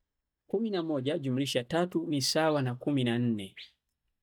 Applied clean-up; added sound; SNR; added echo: neural mask model DeepFilterNet 3.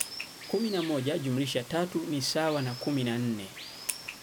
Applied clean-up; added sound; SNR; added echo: none; Water; 14 dB; none.